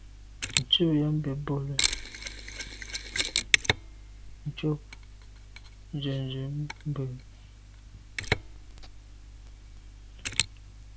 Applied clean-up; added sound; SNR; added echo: none; Mechanisms; 0 dB; none.